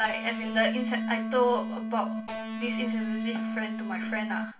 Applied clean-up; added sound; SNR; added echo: none; Electric guitar; 1 dB; reverberation time 0.3 s.